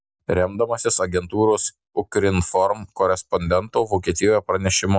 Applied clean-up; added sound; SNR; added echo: none; none; none; none.